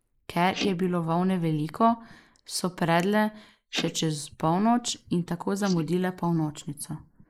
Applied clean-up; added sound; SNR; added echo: neural mask model Resemble Enhance denoiser.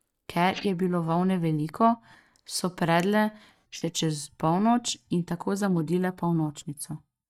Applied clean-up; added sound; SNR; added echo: neural mask model DeepFilterNet 3.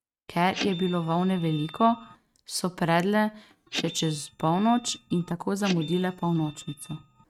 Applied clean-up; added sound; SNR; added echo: neural mask model RNNoise.